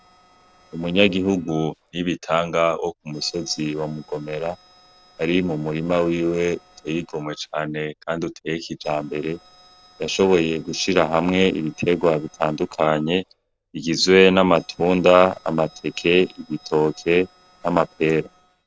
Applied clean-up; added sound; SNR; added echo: neural separator model SepFormer DNS4.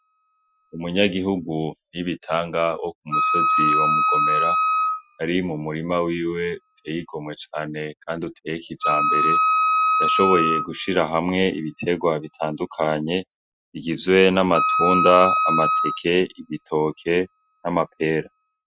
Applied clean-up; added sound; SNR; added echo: classical method Wiener filter.